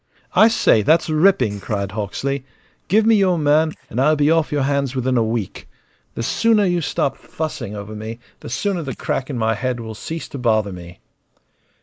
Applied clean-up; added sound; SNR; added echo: neural mask model Resemble Enhance denoiser.